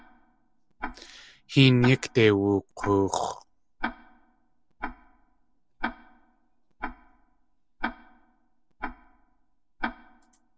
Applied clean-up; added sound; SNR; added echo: none; Tick-tock; 11 dB; none.